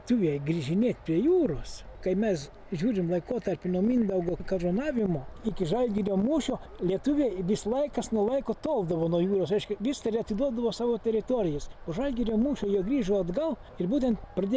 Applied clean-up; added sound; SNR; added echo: none; none; none; none.